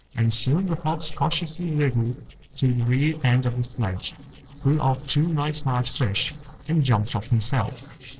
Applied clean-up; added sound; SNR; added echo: neural separator model SepFormer DNS4.